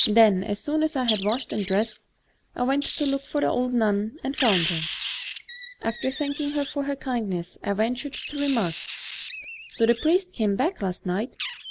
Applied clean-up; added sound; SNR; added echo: none; Wild animals; 10 dB; none.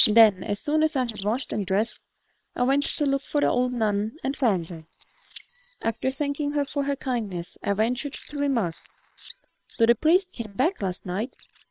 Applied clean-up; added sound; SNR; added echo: neural separator model SepFormer WHAM!.